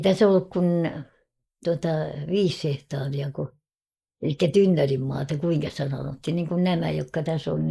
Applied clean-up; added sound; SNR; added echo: neural mask model Resemble Enhance denoiser.